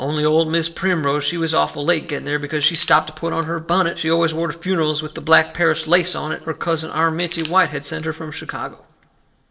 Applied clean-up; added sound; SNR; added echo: neural separator model SepFormer DNS4.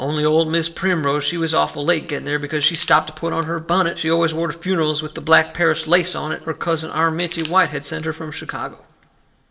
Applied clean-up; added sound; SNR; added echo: none; Crushing; 16 dB; reverberation time 1.0 s.